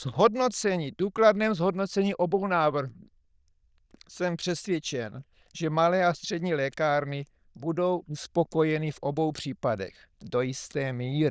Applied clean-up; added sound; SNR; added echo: neural diffusion model UNIVERSE++.